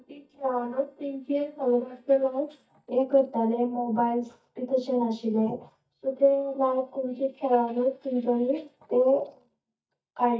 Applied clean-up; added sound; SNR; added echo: neural mask model DeepFilterNet 3.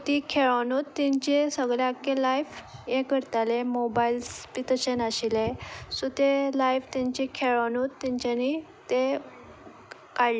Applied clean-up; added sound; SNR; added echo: none; none; none; none.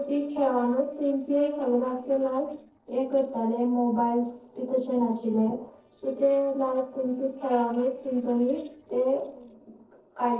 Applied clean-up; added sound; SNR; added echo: neural separator model SepFormer DNS4.